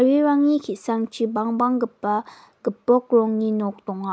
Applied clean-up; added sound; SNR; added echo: none; none; none; none.